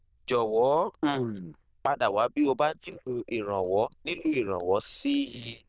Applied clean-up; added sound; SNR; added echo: neural diffusion model UNIVERSE++.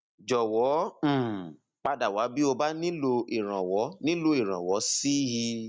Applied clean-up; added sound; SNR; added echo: none; none; none; none.